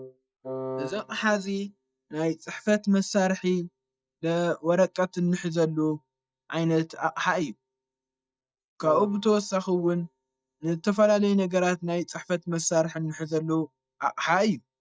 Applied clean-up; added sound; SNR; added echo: neural mask model DeepFilterNet 3.